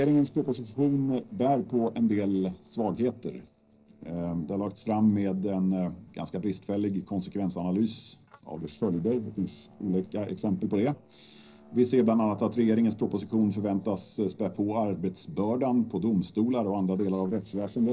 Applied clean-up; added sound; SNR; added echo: neural separator model SepFormer DNS4.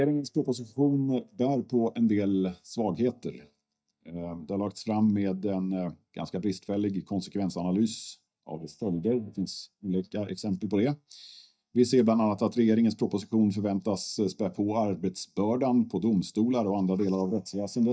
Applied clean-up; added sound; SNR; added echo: neural mask model DeepFilterNet 3.